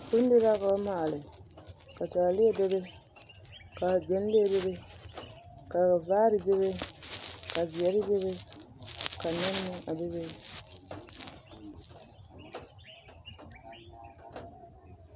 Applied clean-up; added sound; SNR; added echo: none; none; none; none.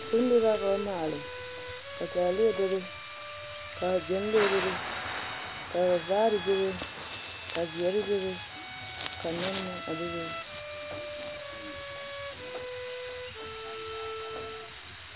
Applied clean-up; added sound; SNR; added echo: none; Bowed string instrument + Thunder / Rain; 7 dB; none.